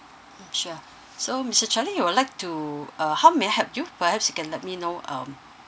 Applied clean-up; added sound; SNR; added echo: none; none; none; none.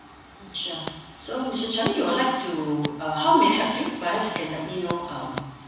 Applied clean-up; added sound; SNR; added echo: none; Scissors; 13 dB; reverberation time 1.1 s.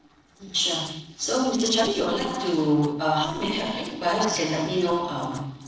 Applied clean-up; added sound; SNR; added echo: neural separator model SepFormer DNS4.